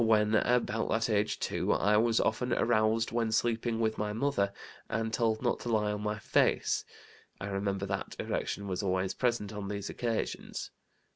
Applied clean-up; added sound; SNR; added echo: none; none; none; none.